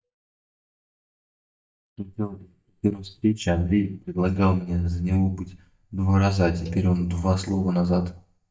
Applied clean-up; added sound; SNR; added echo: neural mask model DeepFilterNet 3.